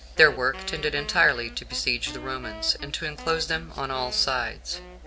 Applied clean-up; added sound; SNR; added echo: none; Wind instrument, woodwind instrument; 17 dB; none.